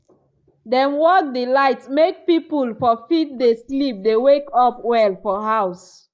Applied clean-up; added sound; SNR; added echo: neural mask model Resemble Enhance denoiser.